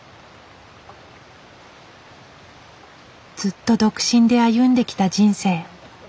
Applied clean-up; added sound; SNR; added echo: none; none; none; none.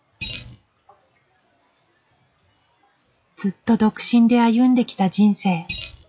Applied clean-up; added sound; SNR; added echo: classical method log-MMSE.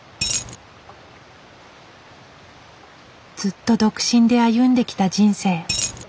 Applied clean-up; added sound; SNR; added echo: none; Coin (dropping); 2 dB; none.